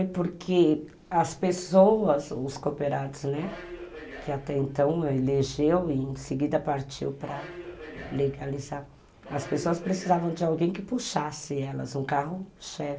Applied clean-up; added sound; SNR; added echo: none; Subway, metro, underground; 16 dB; none.